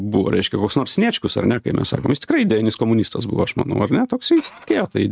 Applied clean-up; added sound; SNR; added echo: neural mask model RNNoise.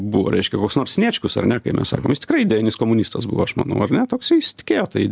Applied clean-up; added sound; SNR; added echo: none; none; none; none.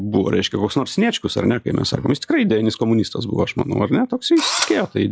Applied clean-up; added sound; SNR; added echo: classical method log-MMSE.